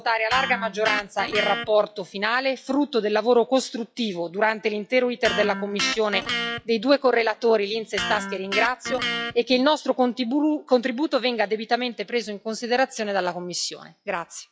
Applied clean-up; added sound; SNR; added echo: classical method log-MMSE.